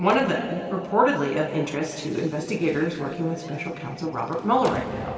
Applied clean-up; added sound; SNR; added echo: none; Slam; 16 dB; reverberation time 2.5 s.